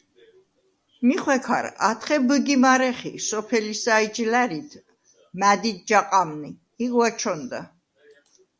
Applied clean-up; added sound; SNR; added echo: none; none; none; none.